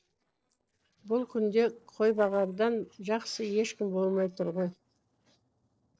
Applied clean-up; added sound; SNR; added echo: neural separator model SepFormer DNS4.